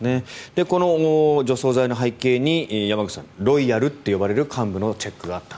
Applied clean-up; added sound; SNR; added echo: none; none; none; none.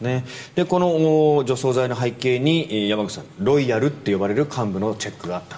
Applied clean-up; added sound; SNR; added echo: none; none; none; reverberation time 2.7 s.